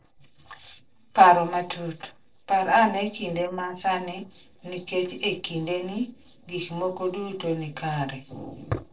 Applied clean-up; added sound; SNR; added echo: neural separator model SepFormer DNS4.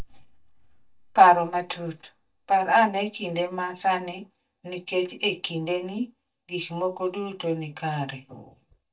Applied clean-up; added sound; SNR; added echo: neural mask model DeepFilterNet 3.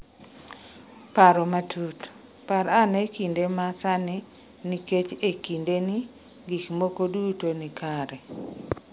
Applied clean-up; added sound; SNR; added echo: none; none; none; none.